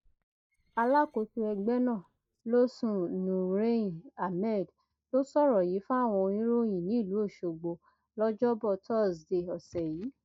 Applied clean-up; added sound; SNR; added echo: neural mask model DeepFilterNet 3.